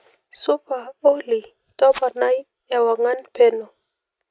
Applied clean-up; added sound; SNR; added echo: neural mask model RNNoise.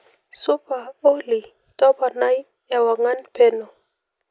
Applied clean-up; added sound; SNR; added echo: none; none; none; none.